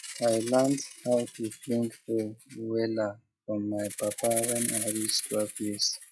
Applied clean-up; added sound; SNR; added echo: classical method log-MMSE.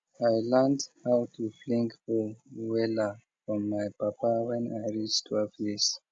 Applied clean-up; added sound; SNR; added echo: none; none; none; none.